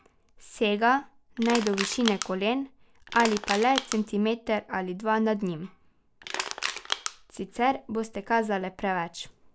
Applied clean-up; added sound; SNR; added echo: none; Crushing; 6 dB; none.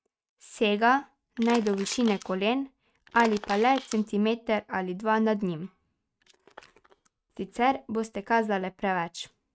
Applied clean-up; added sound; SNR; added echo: neural mask model RNNoise.